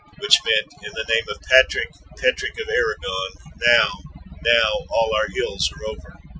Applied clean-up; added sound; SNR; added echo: classical method Wiener filter.